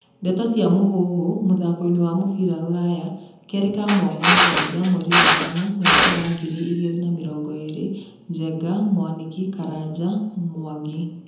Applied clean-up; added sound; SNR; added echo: none; Drill; -4 dB; reverberation time 0.8 s.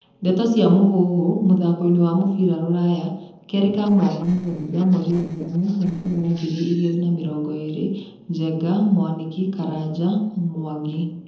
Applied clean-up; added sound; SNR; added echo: neural separator model SepFormer DNS4.